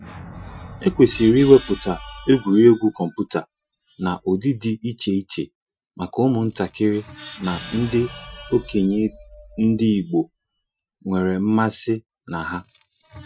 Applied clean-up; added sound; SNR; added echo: classical method Wiener filter.